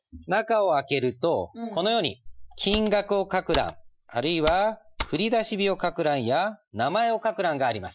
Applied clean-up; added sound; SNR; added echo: classical method Wiener filter.